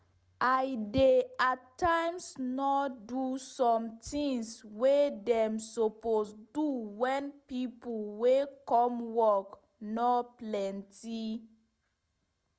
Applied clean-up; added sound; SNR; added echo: none; none; none; none.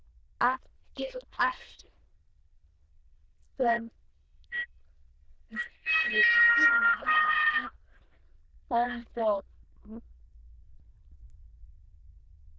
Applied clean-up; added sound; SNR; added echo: neural diffusion model UNIVERSE++.